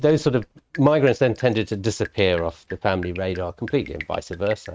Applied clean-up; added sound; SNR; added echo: neural mask model RNNoise.